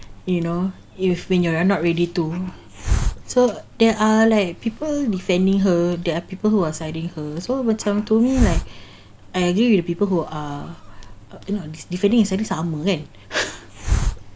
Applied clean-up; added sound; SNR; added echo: none; Hiss; 9 dB; none.